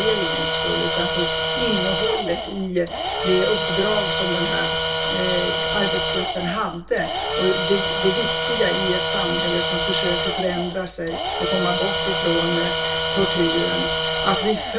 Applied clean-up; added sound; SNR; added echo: none; Tools; -2 dB; reverberation time 0.2 s.